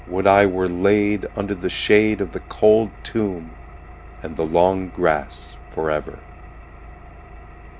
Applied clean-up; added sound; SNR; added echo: none; Engine; 18 dB; none.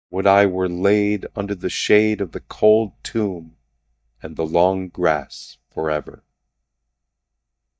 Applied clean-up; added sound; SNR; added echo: neural mask model DeepFilterNet 3.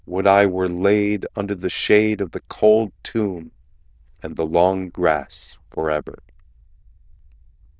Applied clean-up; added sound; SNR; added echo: neural diffusion model UNIVERSE++.